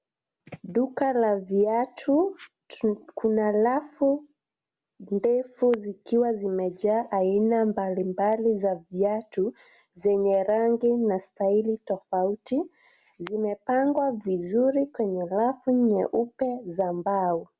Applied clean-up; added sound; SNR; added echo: none; none; none; none.